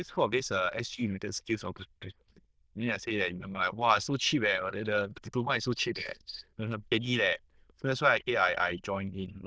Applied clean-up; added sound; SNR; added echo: neural diffusion model UNIVERSE++.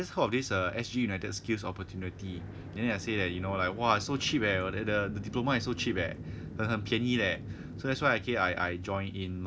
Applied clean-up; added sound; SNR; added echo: none; none; none; none.